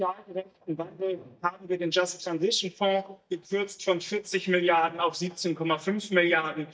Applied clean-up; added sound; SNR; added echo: neural mask model DeepFilterNet 3.